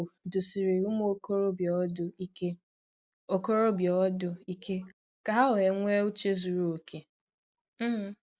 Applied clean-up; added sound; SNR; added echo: none; none; none; none.